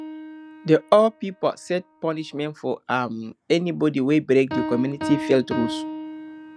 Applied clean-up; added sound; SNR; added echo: none; Piano; 11 dB; none.